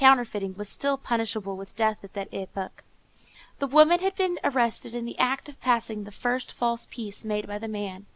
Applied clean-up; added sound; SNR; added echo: none; none; none; none.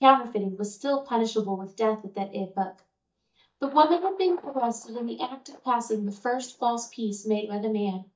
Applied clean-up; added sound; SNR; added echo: neural mask model DeepFilterNet 3.